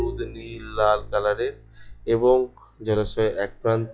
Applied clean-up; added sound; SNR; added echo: classical method log-MMSE.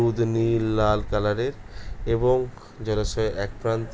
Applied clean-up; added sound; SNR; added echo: none; none; none; none.